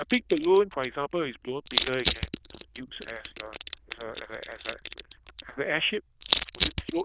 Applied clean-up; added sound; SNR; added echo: neural diffusion model UNIVERSE++.